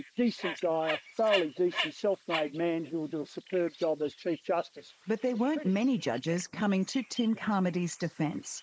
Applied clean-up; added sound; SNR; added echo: neural mask model Resemble Enhance denoiser.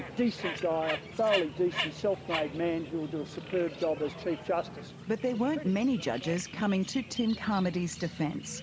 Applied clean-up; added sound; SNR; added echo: none; Bird; 10 dB; none.